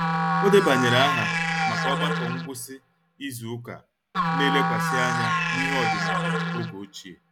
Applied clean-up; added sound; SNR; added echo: none; Musical instrument; -2 dB; none.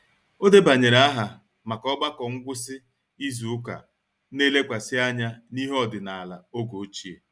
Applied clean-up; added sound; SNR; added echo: none; none; none; none.